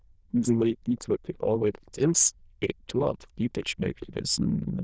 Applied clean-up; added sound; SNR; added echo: neural diffusion model UNIVERSE++.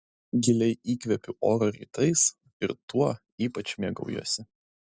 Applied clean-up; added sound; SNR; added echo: none; none; none; none.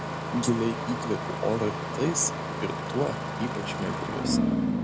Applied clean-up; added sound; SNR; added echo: none; Engine starting; 0 dB; none.